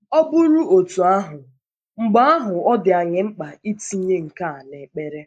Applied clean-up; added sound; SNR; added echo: neural mask model Resemble Enhance denoiser.